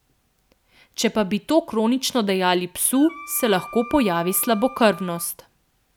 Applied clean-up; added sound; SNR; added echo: none; Wind instrument, woodwind instrument; 17 dB; none.